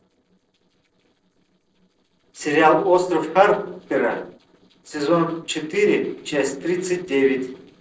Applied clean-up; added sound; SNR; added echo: neural separator model SepFormer DNS4.